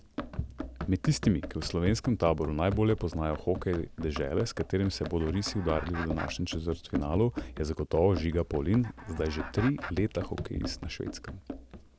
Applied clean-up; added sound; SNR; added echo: none; Chicken, rooster + Run; 10 dB; none.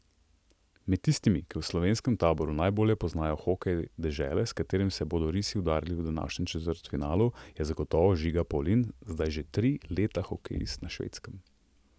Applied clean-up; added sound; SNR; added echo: none; none; none; none.